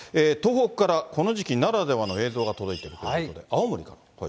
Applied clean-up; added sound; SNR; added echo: none; Mechanisms; 18 dB; none.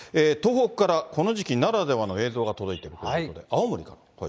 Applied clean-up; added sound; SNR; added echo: neural mask model Resemble Enhance denoiser.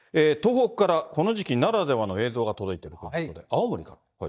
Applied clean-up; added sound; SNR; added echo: neural mask model DeepFilterNet 3.